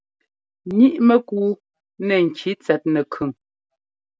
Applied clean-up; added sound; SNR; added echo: none; none; none; none.